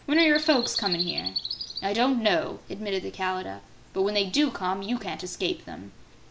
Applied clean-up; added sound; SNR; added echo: none; Bird vocalization, bird call, bird song; 10 dB; none.